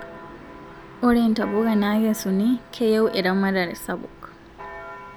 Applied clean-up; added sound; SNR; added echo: none; Church bell; 17 dB; none.